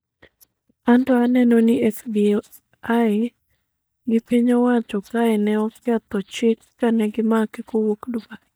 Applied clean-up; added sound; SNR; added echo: neural mask model DeepFilterNet 3.